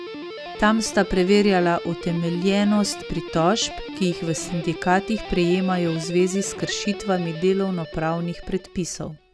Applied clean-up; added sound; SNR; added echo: none; Guitar; 12 dB; none.